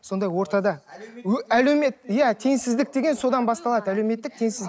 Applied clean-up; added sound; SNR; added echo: none; none; none; none.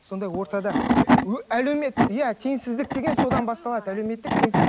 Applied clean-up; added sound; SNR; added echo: none; Wood / Tools; -2 dB; none.